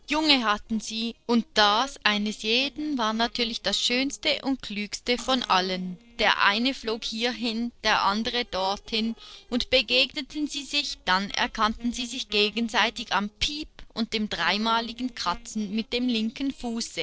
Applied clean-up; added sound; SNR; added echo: neural separator model SepFormer DNS4.